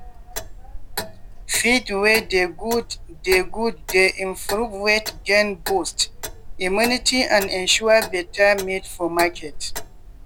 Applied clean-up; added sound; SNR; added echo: none; Clock; 11 dB; none.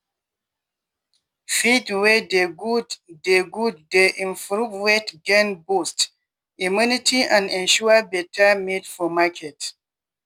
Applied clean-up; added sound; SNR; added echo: none; none; none; none.